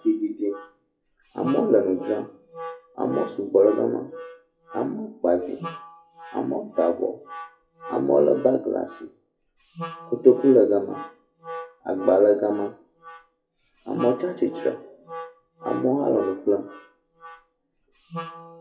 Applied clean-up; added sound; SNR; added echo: classical method WPE with log-MMSE.